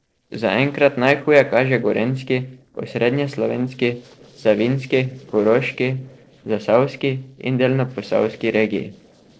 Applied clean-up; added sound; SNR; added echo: neural separator model SepFormer DNS4.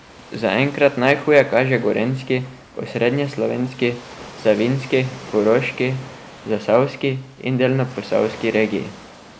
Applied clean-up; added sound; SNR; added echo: none; Waves, surf; 20 dB; none.